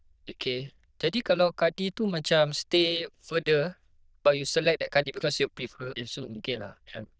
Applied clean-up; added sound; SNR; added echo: neural diffusion model UNIVERSE++.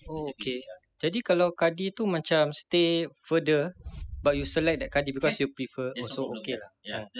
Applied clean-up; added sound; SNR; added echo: classical method spectral subtraction.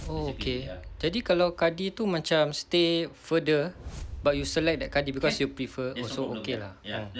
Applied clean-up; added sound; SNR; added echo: none; Whoosh, swoosh, swish; 16 dB; none.